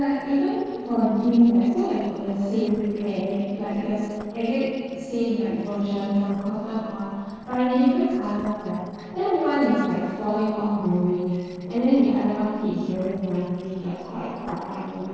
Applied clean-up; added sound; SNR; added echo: neural separator model SepFormer DNS4.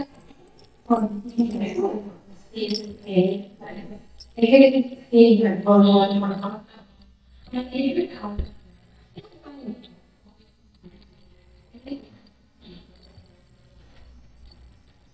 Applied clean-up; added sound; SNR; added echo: neural mask model DeepFilterNet 3.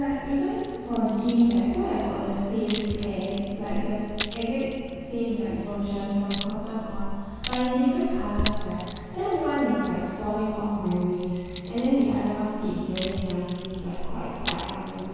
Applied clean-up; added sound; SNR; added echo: none; Chink, clink; -1 dB; reverberation time 2.0 s.